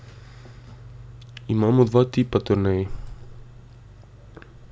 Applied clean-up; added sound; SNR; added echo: none; none; none; none.